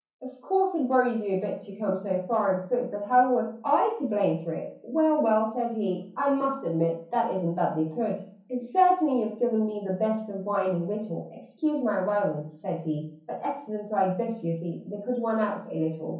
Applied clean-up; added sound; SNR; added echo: none; none; none; reverberation time 0.6 s.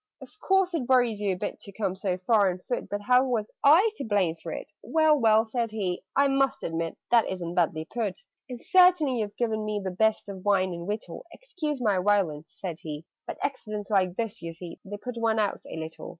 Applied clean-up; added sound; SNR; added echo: none; none; none; none.